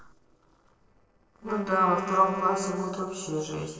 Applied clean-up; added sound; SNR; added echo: neural separator model SepFormer DNS4.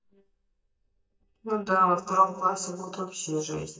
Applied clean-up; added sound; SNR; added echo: neural mask model DeepFilterNet 3.